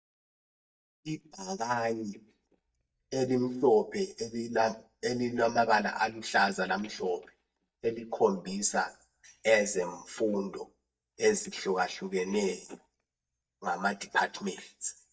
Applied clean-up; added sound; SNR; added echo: neural mask model DeepFilterNet 3.